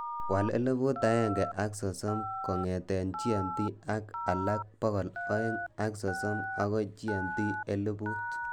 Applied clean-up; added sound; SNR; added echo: none; Telephone; 6 dB; none.